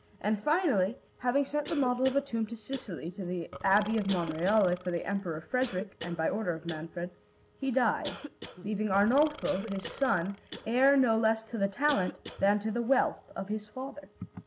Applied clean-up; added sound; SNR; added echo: none; Cough + Burping, eructation; 15 dB; none.